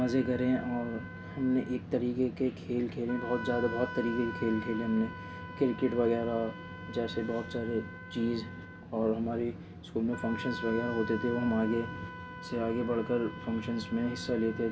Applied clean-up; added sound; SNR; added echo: none; Wind instrument, woodwind instrument; 13 dB; none.